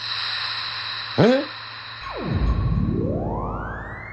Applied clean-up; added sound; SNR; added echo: none; none; none; none.